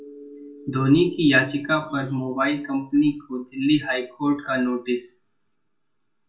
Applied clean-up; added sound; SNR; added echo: none; none; none; reverberation time 0.2 s.